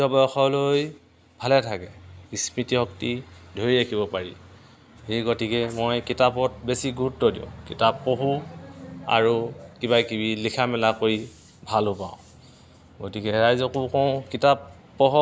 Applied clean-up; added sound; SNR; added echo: none; none; none; none.